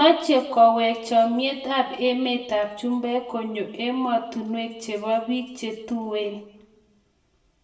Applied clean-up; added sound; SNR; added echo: none; none; none; reverberation time 0.8 s.